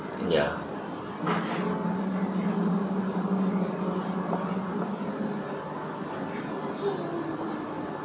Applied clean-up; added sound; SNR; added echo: none; none; none; none.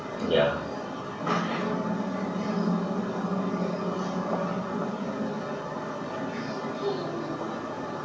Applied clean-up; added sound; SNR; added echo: none; none; none; reverberation time 0.7 s.